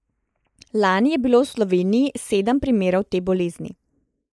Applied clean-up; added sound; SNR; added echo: neural mask model Resemble Enhance denoiser.